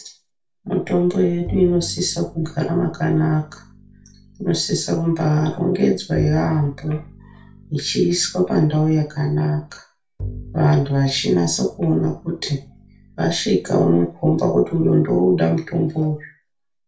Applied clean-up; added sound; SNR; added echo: none; Bowed string instrument; 17 dB; reverberation time 0.3 s.